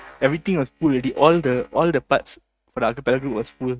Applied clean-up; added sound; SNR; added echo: neural mask model RNNoise.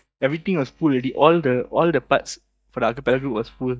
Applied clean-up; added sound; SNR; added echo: neural mask model DeepFilterNet 3.